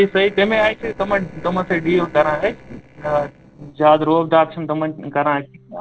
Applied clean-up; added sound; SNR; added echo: neural separator model SepFormer DNS4.